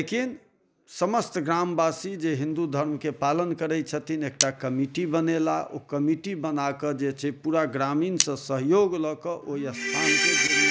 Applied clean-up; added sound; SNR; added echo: none; Cutlery, silverware; 7 dB; none.